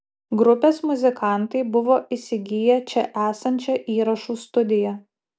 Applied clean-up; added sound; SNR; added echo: none; none; none; none.